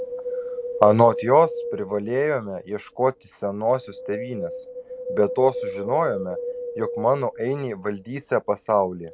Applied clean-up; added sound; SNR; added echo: none; Wind; 10 dB; none.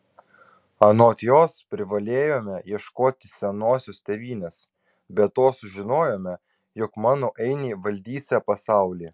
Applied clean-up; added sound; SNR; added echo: none; none; none; none.